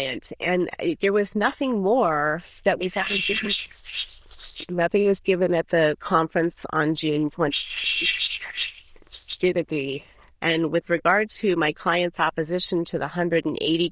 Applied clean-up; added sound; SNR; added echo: neural diffusion model UNIVERSE++.